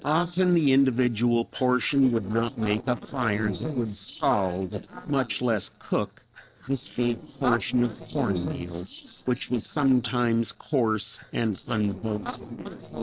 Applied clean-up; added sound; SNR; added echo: neural separator model SepFormer DNS4.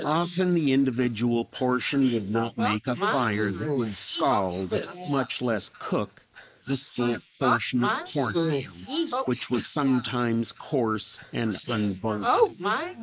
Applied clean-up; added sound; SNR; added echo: neural mask model Resemble Enhance denoiser.